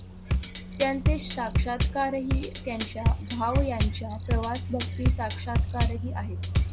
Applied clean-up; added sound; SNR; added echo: none; Cricket + Bass drum / Drum kit; -5 dB; none.